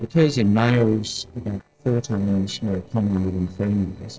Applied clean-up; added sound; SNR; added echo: neural separator model SepFormer DNS4.